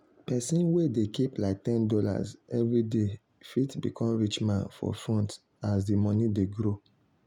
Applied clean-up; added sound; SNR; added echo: none; none; none; none.